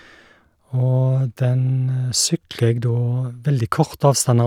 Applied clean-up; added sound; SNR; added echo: none; none; none; none.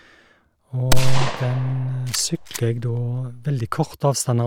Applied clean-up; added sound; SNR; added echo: none; Gunshot, gunfire; -4 dB; none.